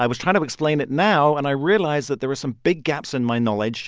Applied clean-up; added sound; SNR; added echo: none; none; none; none.